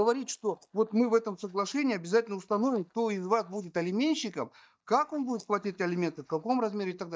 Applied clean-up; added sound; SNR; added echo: neural mask model DeepFilterNet 3.